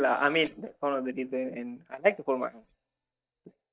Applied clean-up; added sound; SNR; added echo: neural mask model DeepFilterNet 3.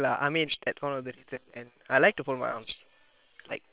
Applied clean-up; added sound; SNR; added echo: neural separator model SepFormer WHAM!.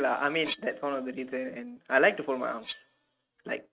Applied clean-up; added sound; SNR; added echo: neural mask model RNNoise.